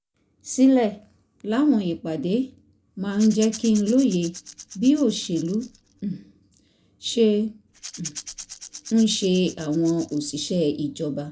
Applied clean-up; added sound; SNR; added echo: none; Rattle / Rattle (instrument); 17 dB; none.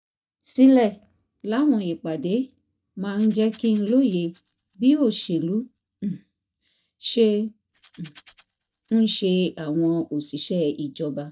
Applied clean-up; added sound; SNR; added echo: neural mask model DeepFilterNet 3.